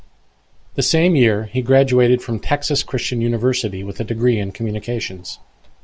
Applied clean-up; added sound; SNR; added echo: none; none; none; none.